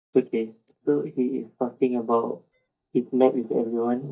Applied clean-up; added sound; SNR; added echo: neural mask model DeepFilterNet 3.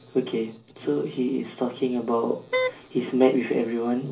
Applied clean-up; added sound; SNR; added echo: none; Wind instrument, woodwind instrument; 3 dB; reverberation time 0.5 s.